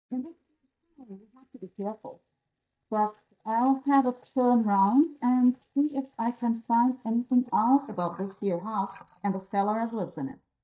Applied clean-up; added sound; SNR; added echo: neural mask model DeepFilterNet 3.